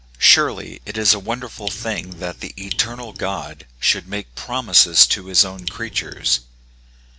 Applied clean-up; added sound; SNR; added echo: none; Raindrop; 14 dB; none.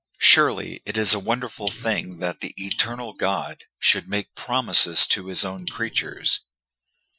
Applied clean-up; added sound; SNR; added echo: classical method Wiener filter.